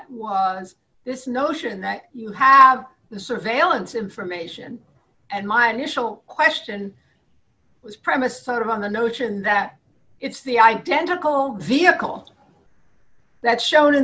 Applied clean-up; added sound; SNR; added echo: none; none; none; none.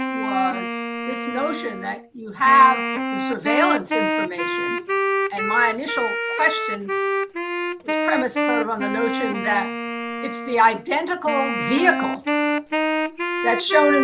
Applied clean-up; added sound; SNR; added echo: none; Wind instrument, woodwind instrument; 1 dB; none.